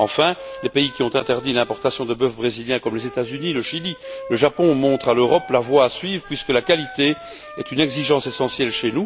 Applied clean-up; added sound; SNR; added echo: none; Wind instrument, woodwind instrument; 18 dB; none.